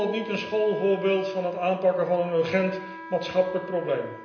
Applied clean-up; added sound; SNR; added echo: none; Wind instrument, woodwind instrument; 16 dB; reverberation time 0.9 s.